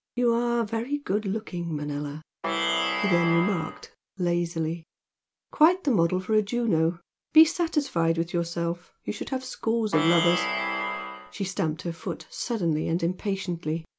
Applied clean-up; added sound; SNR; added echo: none; Plucked string instrument; 2 dB; none.